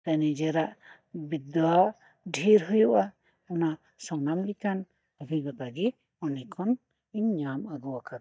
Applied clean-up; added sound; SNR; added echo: neural mask model DeepFilterNet 3.